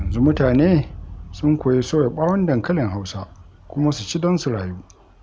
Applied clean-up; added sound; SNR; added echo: none; Boom; 14 dB; none.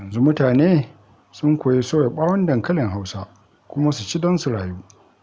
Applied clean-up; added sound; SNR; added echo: none; none; none; none.